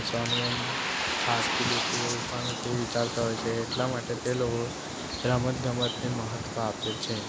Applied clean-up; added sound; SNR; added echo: none; Bird; 1 dB; none.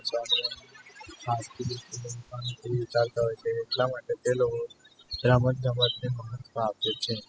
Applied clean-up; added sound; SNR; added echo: classical method spectral subtraction.